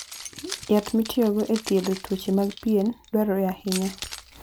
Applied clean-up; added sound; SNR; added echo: none; Keys jangling; 15 dB; none.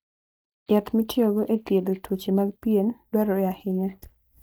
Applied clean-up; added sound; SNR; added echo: neural mask model DeepFilterNet 3.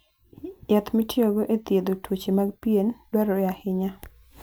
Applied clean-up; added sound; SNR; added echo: none; none; none; none.